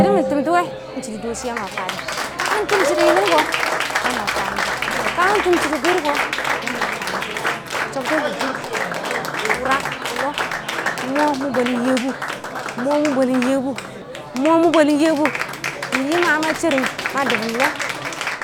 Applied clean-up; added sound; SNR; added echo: none; Applause; 1 dB; none.